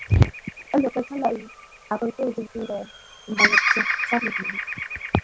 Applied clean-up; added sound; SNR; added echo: none; Bird vocalization, bird call, bird song; 1 dB; none.